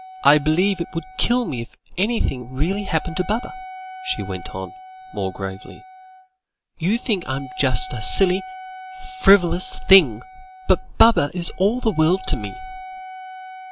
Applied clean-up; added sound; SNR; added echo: none; Wind instrument, woodwind instrument; 17 dB; none.